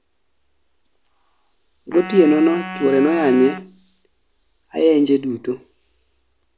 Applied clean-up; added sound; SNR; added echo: none; Wind instrument, woodwind instrument; 12 dB; none.